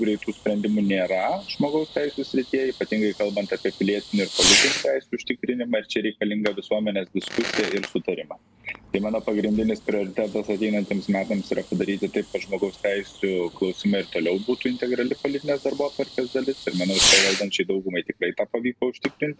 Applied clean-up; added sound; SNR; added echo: none; Fireworks; 5 dB; none.